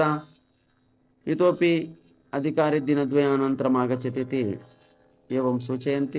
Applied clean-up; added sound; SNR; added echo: neural separator model SepFormer DNS4.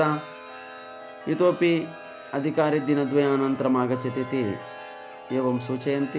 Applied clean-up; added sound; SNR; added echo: none; Chime; 15 dB; none.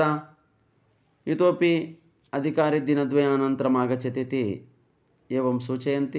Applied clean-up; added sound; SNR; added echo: none; none; none; none.